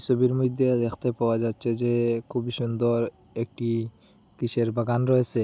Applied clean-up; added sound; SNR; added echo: none; none; none; none.